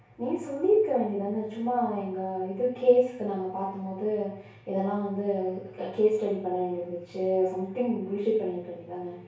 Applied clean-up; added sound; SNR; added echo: none; none; none; reverberation time 0.6 s.